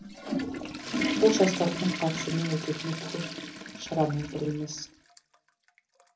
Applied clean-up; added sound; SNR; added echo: none; Toilet flush / Water; 4 dB; reverberation time 0.5 s.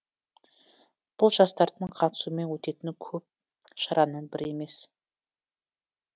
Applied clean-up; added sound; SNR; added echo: none; none; none; none.